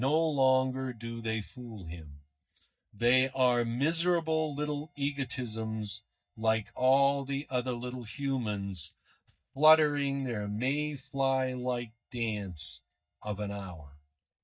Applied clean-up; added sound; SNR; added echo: neural mask model DeepFilterNet 3.